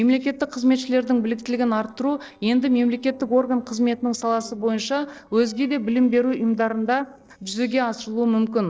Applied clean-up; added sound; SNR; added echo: neural separator model SepFormer DNS4.